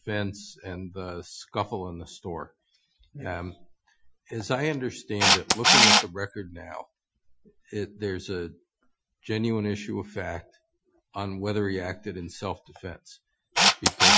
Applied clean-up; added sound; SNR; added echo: classical method Wiener filter.